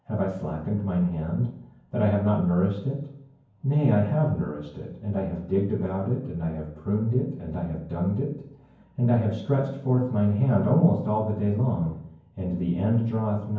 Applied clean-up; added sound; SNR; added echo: none; none; none; reverberation time 0.9 s.